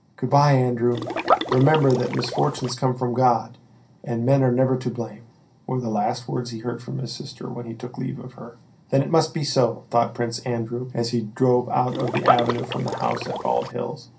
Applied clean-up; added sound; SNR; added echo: none; Liquid; 3 dB; reverberation time 0.3 s.